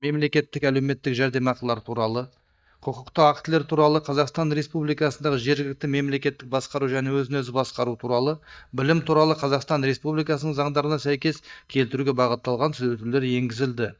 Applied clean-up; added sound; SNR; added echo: neural mask model DeepFilterNet 3.